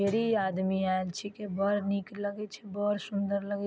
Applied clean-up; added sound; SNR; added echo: none; Guitar; 18 dB; none.